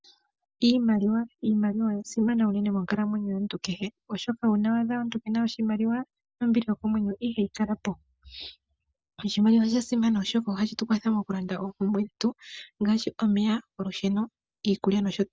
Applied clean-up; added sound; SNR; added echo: none; none; none; none.